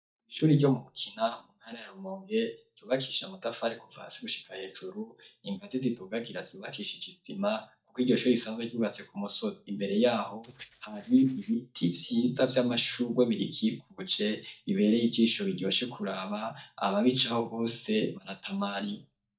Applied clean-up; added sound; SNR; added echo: neural mask model DeepFilterNet 3.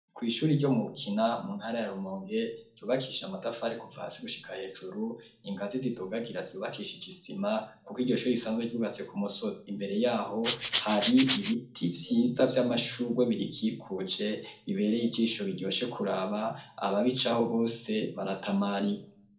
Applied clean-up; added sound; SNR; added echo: none; Rattle (instrument); 2 dB; reverberation time 0.4 s.